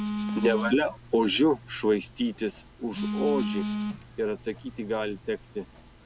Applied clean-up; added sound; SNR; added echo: none; Telephone; 7 dB; none.